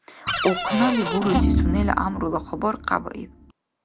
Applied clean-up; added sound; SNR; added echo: none; Cupboard open or close + Organ; 0 dB; none.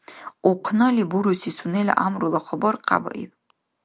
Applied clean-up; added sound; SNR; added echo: none; none; none; none.